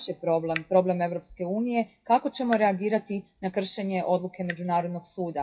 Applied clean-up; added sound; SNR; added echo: classical method WPE with log-MMSE.